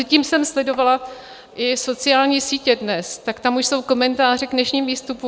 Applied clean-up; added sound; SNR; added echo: none; none; none; none.